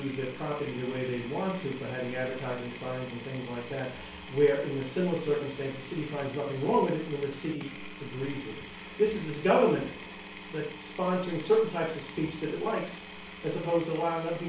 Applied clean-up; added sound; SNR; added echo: none; Power tool; 13 dB; reverberation time 0.4 s.